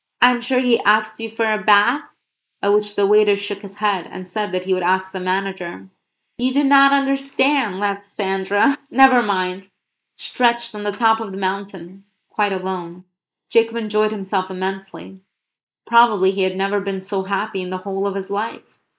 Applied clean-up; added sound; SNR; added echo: neural mask model Resemble Enhance denoiser.